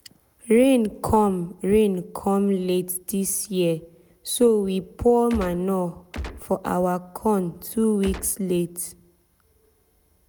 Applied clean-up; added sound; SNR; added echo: none; Gunshot, gunfire; 10 dB; none.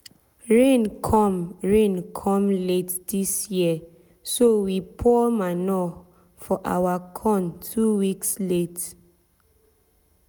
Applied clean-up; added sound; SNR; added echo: none; none; none; none.